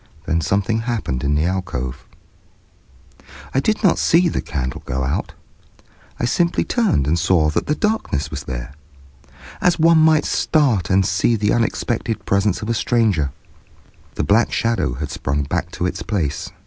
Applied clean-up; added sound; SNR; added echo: none; none; none; none.